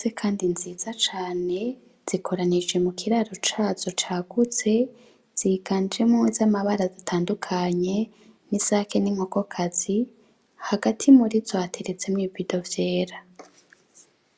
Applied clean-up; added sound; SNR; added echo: none; none; none; none.